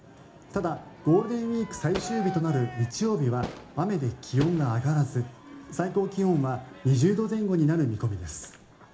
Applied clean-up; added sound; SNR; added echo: none; Crowd / Fireworks; 16 dB; reverberation time 0.4 s.